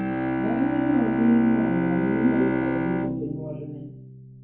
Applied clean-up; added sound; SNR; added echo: none; Bowed string instrument; 0 dB; reverberation time 0.9 s.